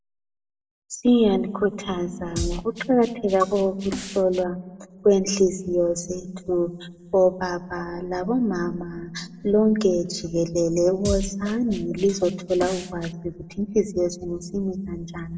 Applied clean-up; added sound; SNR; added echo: none; Drum kit; 10 dB; reverberation time 0.9 s.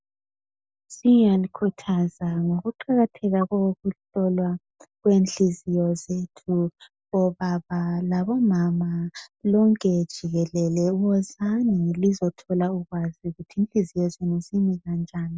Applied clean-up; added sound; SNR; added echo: none; none; none; none.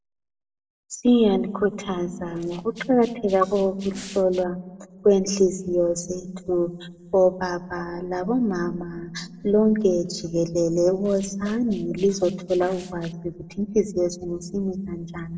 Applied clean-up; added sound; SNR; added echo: neural separator model SepFormer DNS4.